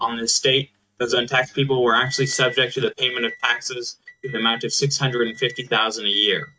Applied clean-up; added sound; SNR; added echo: neural mask model RNNoise.